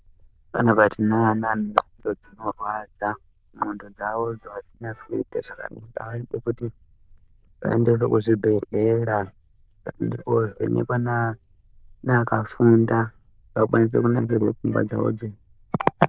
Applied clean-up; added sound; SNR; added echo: neural diffusion model UNIVERSE++.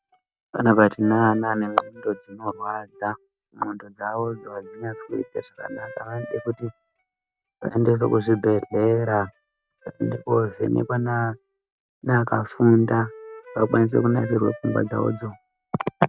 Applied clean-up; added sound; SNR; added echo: neural mask model RNNoise.